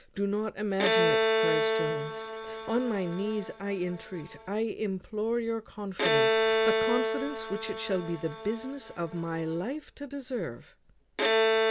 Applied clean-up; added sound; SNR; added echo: none; Bowed string instrument; -2 dB; none.